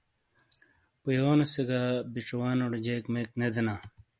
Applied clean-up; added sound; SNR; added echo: none; none; none; none.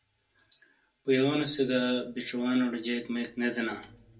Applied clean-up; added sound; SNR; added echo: none; none; none; reverberation time 0.2 s.